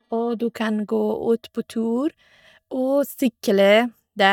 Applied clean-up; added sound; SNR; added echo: neural mask model DeepFilterNet 3.